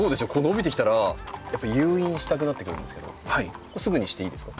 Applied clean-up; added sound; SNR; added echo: none; Livestock, farm animals, working animals; 16 dB; none.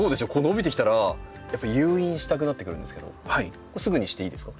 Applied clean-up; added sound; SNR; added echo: none; none; none; none.